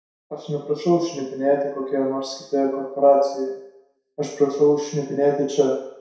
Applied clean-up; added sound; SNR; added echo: none; none; none; reverberation time 0.7 s.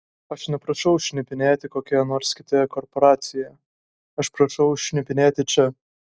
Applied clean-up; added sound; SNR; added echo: none; none; none; none.